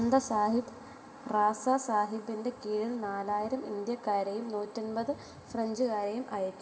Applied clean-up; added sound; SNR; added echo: none; none; none; reverberation time 2.8 s.